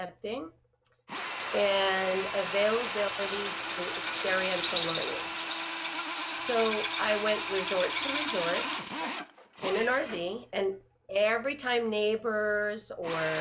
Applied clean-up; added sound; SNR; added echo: none; Drill; 4 dB; none.